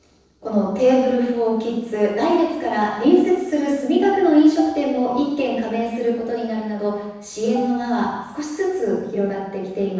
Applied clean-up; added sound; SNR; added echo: neural separator model SepFormer DNS4.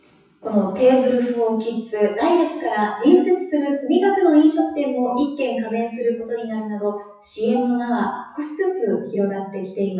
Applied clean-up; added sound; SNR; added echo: classical method WPE with log-MMSE.